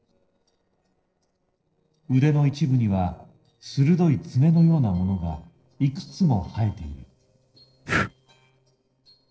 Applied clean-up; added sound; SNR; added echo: neural separator model SepFormer DNS4.